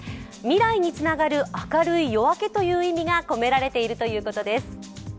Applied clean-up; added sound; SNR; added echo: none; none; none; none.